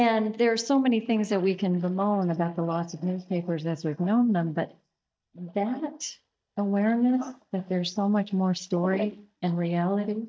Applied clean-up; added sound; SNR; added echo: neural mask model DeepFilterNet 3.